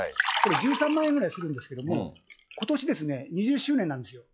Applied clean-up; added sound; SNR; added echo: classical method log-MMSE.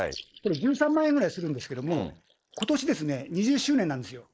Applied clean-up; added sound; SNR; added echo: neural mask model Resemble Enhance denoiser.